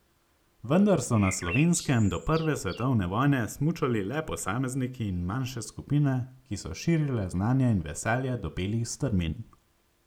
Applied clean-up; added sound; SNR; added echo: none; Bird; 13 dB; none.